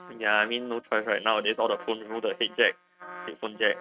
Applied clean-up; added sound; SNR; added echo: neural mask model RNNoise.